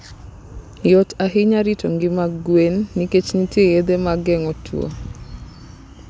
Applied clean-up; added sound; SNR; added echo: none; none; none; none.